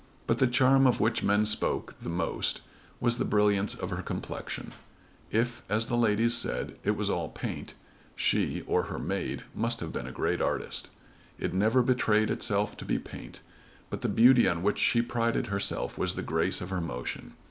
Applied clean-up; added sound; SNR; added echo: none; none; none; none.